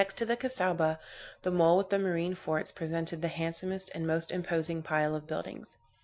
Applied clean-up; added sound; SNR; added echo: none; none; none; none.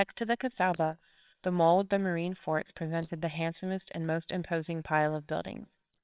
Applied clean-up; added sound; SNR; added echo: neural separator model SepFormer WHAMR!.